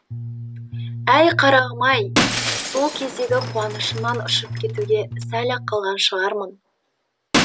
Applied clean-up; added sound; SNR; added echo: none; Bass guitar + Shatter; 5 dB; none.